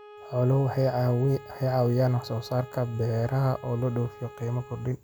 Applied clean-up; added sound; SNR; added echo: none; Bowed string instrument; 19 dB; none.